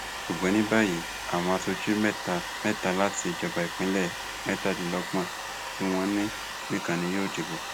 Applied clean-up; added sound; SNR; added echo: none; Domestic sounds, home sounds; 6 dB; none.